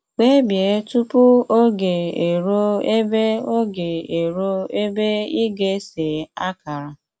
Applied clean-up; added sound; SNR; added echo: none; none; none; none.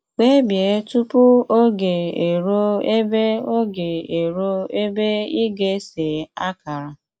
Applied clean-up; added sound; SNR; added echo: neural mask model Resemble Enhance denoiser.